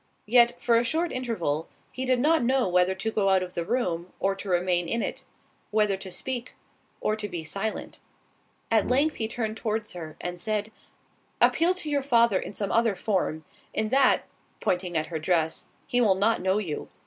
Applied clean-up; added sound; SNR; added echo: none; Brass instrument; 14 dB; none.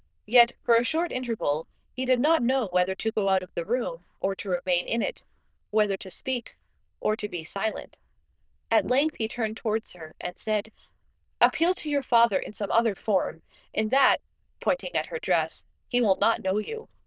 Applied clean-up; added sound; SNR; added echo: neural diffusion model UNIVERSE++.